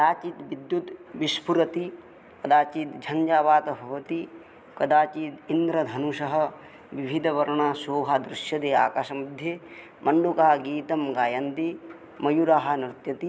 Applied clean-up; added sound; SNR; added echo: none; none; none; none.